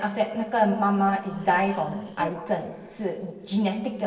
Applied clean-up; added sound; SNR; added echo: neural separator model SepFormer DNS4.